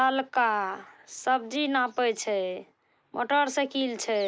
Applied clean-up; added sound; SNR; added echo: neural mask model Resemble Enhance denoiser.